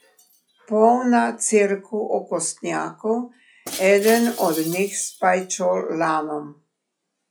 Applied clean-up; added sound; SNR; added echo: classical method log-MMSE.